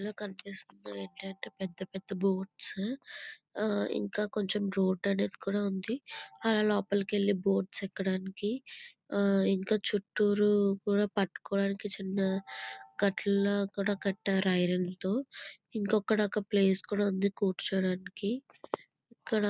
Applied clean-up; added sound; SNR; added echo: none; none; none; none.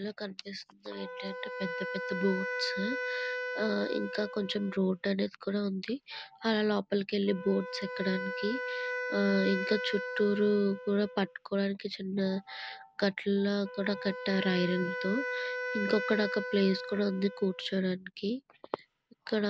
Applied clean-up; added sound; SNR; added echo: none; Wind instrument, woodwind instrument; 7 dB; none.